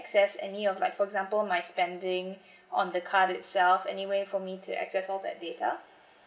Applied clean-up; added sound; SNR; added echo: none; none; none; none.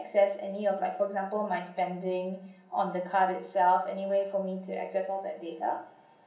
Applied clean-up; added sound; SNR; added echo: none; none; none; reverberation time 0.6 s.